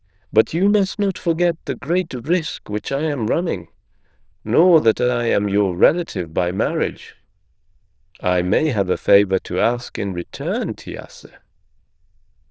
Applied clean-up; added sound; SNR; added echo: neural diffusion model UNIVERSE++.